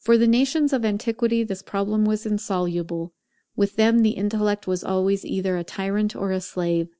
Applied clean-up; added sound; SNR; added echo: none; none; none; none.